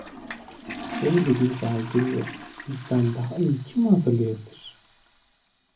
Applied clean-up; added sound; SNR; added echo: none; Toilet flush; 13 dB; reverberation time 0.3 s.